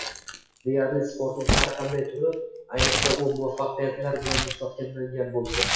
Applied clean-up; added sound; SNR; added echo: classical method WPE with log-MMSE.